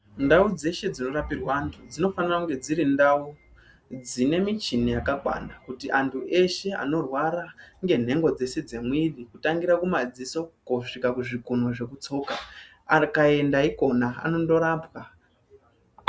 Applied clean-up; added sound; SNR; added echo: none; none; none; none.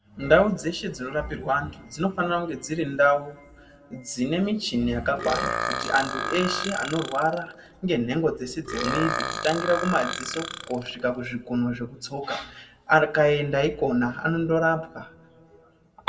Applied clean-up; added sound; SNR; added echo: none; Burping, eructation; 6 dB; reverberation time 1.2 s.